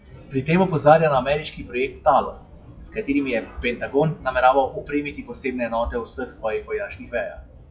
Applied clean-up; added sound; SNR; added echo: classical method WPE with log-MMSE.